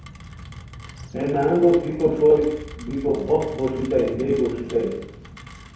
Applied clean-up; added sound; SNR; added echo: none; Rain; 16 dB; reverberation time 0.9 s.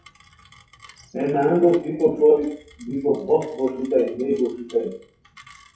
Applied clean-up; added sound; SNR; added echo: classical method WPE with log-MMSE.